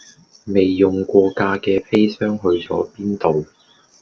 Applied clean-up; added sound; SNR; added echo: none; none; none; none.